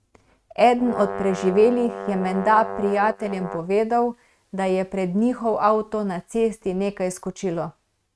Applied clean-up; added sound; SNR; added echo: neural mask model RNNoise.